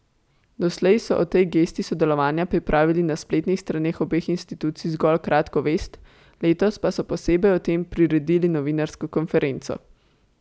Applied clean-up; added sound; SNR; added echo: none; none; none; none.